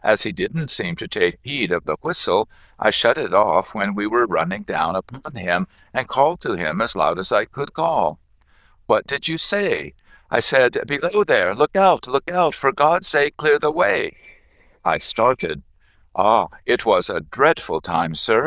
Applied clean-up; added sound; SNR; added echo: neural diffusion model UNIVERSE++.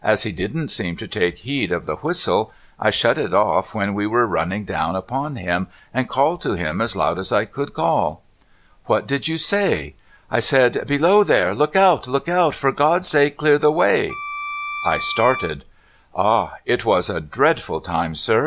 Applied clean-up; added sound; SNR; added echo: none; Wind instrument, woodwind instrument; 9 dB; none.